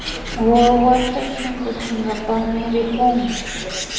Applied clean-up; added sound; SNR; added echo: none; Bird; 9 dB; reverberation time 1.0 s.